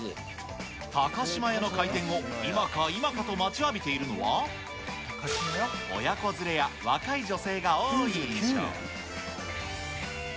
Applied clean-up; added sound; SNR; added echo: none; none; none; none.